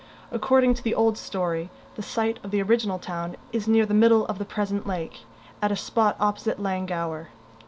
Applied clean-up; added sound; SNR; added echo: none; none; none; none.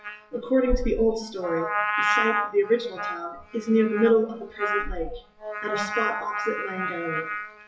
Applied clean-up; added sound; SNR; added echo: classical method WPE with log-MMSE.